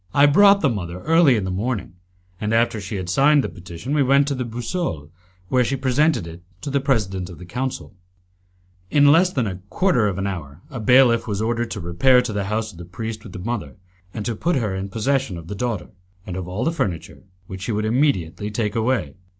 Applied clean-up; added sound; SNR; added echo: none; none; none; none.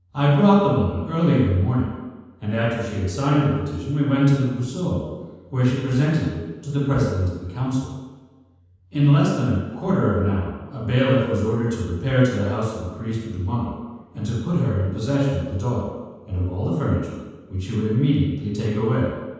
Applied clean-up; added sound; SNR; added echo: none; none; none; reverberation time 1.2 s.